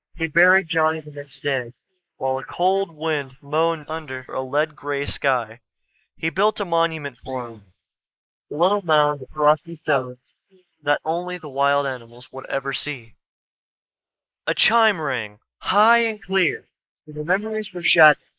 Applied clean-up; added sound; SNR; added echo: neural mask model Resemble Enhance denoiser.